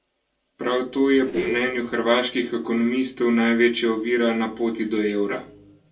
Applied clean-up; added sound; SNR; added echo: neural separator model SepFormer DNS4.